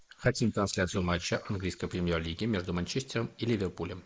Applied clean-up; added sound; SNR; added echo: neural mask model Resemble Enhance denoiser.